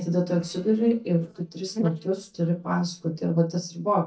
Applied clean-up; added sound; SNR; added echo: neural mask model DeepFilterNet 3.